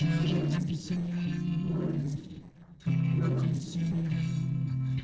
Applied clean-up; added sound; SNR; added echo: neural separator model SepFormer DNS4.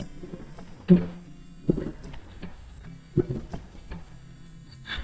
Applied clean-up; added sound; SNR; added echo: neural mask model DeepFilterNet 3.